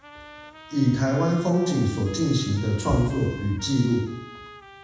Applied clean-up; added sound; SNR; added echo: none; Trumpet; 19 dB; reverberation time 1.0 s.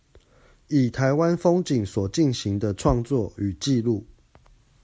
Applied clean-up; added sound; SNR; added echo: none; none; none; none.